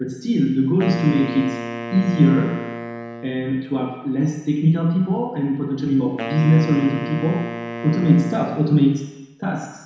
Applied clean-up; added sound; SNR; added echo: none; Wind instrument, woodwind instrument; 11 dB; reverberation time 1.0 s.